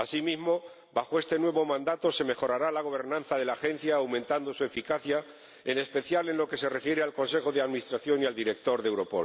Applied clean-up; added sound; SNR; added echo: none; none; none; none.